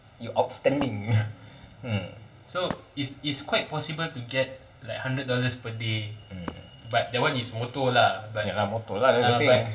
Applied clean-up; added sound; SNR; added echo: none; Wood; 20 dB; reverberation time 0.7 s.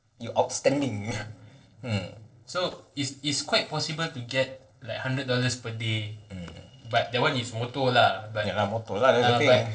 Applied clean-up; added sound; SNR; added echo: neural separator model SepFormer DNS4.